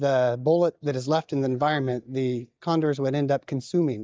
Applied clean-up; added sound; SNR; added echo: neural mask model DeepFilterNet 3.